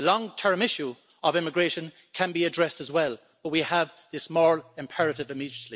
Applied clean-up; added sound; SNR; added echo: none; none; none; none.